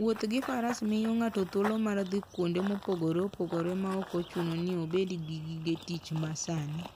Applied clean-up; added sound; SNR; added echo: none; Run / Bird vocalization, bird call, bird song; 14 dB; none.